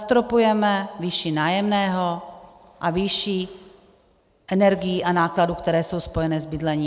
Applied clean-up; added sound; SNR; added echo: none; none; none; none.